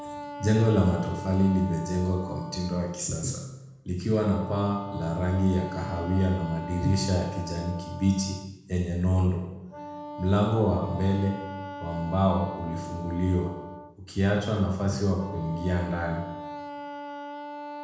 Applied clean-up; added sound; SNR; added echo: none; Wind instrument, woodwind instrument; 12 dB; reverberation time 0.9 s.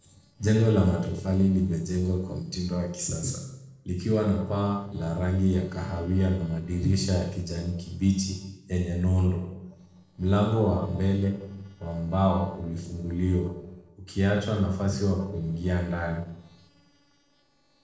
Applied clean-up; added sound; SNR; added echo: neural separator model SepFormer DNS4.